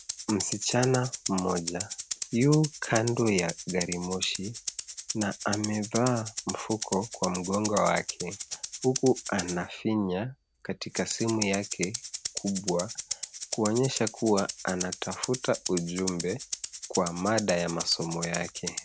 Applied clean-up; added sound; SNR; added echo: none; Rattle (instrument); 8 dB; none.